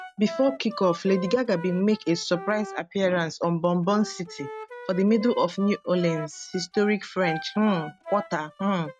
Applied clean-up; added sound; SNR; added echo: neural mask model RNNoise.